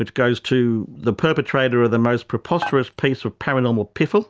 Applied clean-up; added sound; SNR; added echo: none; Dishes, pots, and pans; 14 dB; none.